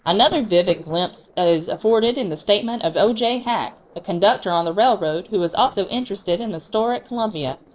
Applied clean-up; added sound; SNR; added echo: neural separator model SepFormer DNS4.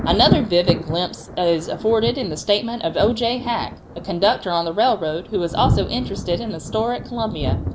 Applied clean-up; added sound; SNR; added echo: none; Thunder; 6 dB; none.